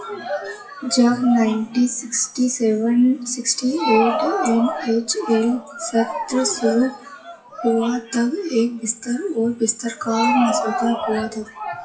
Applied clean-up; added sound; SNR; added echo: classical method WPE with log-MMSE.